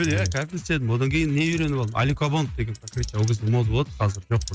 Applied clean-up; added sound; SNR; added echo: neural mask model RNNoise.